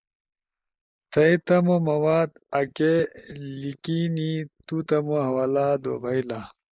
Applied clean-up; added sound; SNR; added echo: neural mask model Resemble Enhance denoiser.